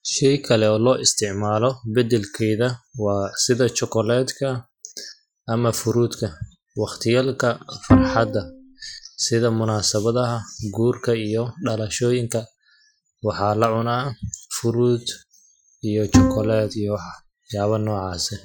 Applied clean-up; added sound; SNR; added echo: classical method Wiener filter.